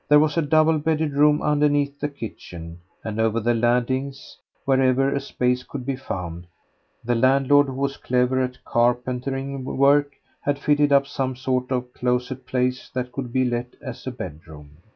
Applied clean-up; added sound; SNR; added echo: none; none; none; none.